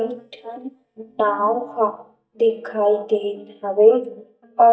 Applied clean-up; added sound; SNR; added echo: neural mask model DeepFilterNet 3.